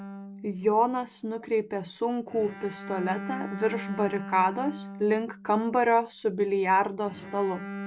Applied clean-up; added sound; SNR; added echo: none; Bowed string instrument; 13 dB; none.